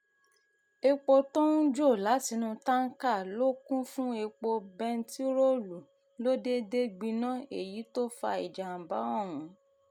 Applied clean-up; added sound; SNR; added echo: none; none; none; none.